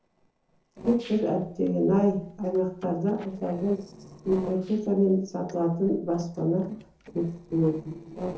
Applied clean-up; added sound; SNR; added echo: neural separator model SepFormer DNS4.